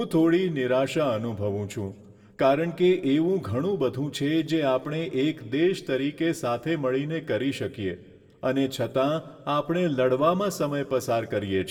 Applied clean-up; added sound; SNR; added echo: none; none; none; reverberation time 1.0 s.